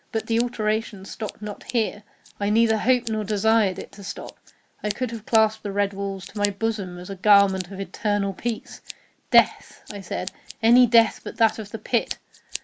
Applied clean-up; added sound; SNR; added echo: none; Scissors; 18 dB; none.